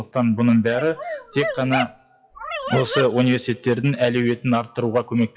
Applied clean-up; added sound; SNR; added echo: classical method WPE with log-MMSE.